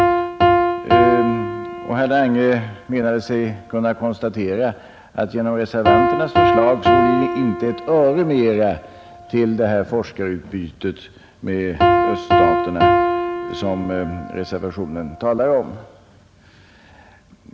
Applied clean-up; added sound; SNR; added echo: none; Piano; 0 dB; none.